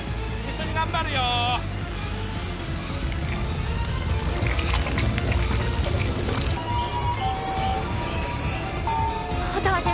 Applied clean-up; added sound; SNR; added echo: none; none; none; none.